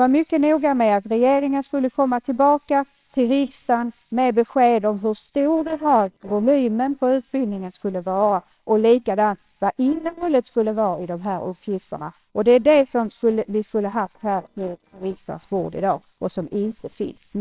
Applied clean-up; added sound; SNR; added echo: neural separator model SepFormer WHAMR!.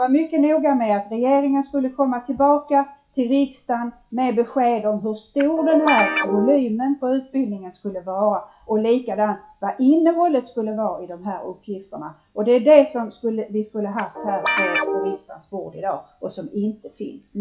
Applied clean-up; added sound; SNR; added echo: classical method WPE with log-MMSE.